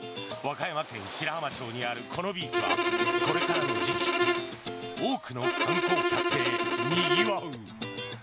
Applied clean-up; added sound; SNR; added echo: none; Bowed string instrument; -5 dB; none.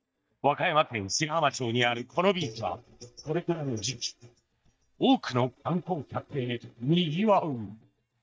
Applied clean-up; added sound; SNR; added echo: neural mask model DeepFilterNet 3.